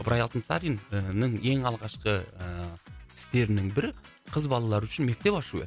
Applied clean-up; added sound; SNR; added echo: none; none; none; none.